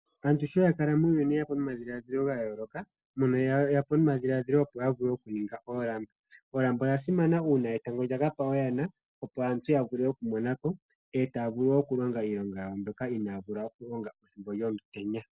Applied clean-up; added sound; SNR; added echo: none; none; none; none.